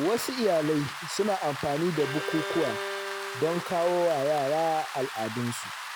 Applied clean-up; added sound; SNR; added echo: none; Bowed string instrument + Rain; 8 dB; none.